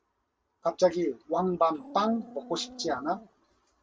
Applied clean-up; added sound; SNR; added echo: none; Dog; 17 dB; none.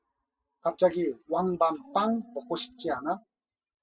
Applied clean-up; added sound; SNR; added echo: classical method spectral subtraction.